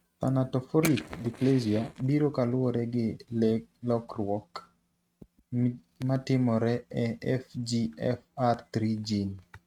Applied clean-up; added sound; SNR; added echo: neural mask model RNNoise.